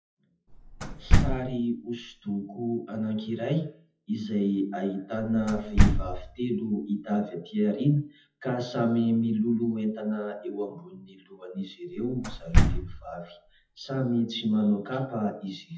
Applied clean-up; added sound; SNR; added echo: classical method WPE with log-MMSE.